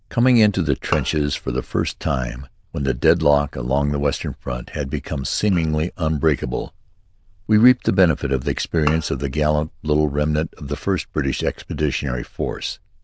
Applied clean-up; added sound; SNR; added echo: neural diffusion model UNIVERSE++.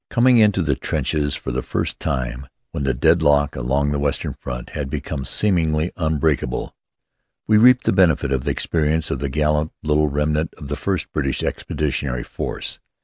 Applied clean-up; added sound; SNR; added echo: none; none; none; none.